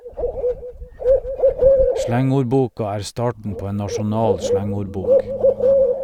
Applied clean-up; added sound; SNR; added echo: none; Bird; -4 dB; none.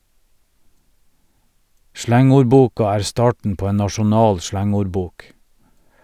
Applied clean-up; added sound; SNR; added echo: none; none; none; none.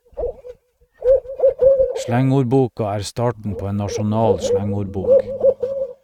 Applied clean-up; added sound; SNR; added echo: neural mask model RNNoise.